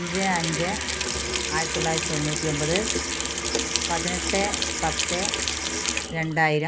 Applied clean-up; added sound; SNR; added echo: none; Sink (filling or washing) / Water tap, faucet; -1 dB; none.